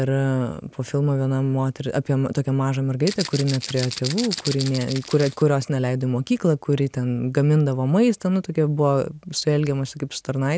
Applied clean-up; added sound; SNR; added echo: none; Rattle (instrument); 10 dB; none.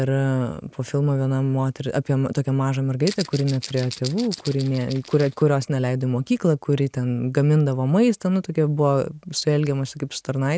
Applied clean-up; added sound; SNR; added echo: neural mask model RNNoise.